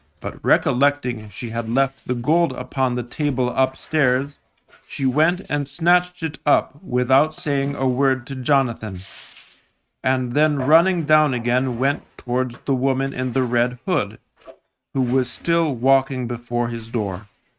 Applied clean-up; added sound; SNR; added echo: neural mask model RNNoise.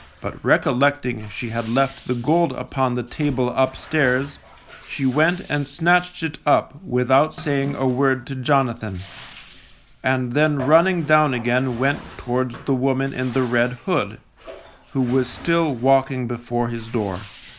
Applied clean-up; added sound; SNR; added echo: none; Bathtub (filling or washing); 20 dB; none.